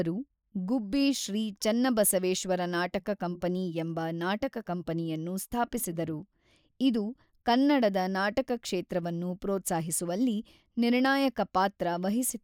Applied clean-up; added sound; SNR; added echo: neural mask model Resemble Enhance denoiser.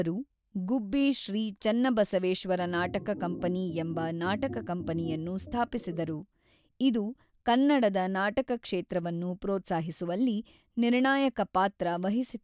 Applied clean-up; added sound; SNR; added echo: none; Organ; 13 dB; none.